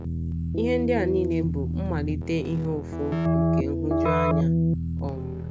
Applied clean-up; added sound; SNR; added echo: none; Keyboard (musical); -3 dB; none.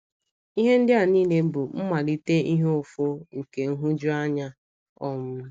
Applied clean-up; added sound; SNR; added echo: none; none; none; none.